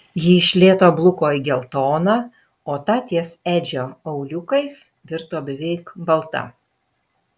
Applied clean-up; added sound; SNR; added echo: none; none; none; none.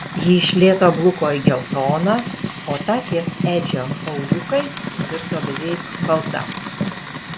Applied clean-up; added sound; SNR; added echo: none; Fire; 5 dB; none.